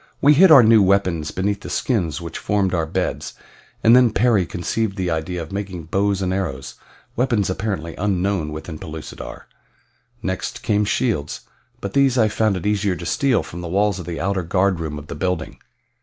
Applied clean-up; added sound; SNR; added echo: none; none; none; none.